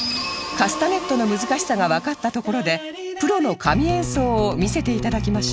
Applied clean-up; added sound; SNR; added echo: none; none; none; none.